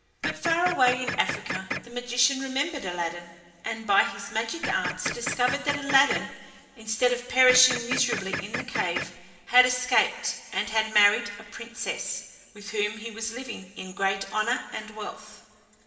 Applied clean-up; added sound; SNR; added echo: none; Printer; 6 dB; reverberation time 2.3 s.